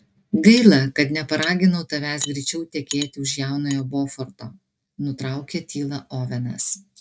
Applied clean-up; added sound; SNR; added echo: neural mask model RNNoise.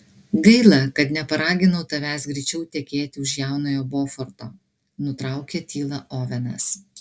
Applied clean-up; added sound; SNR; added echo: none; none; none; none.